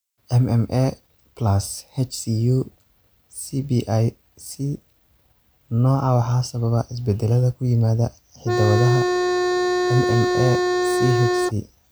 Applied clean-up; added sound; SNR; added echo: none; Organ; -2 dB; none.